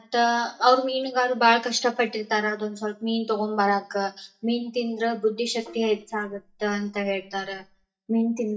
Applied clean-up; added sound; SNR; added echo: neural mask model DeepFilterNet 3.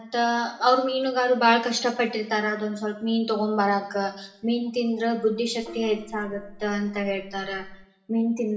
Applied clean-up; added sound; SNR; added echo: none; Gong; 19 dB; reverberation time 0.7 s.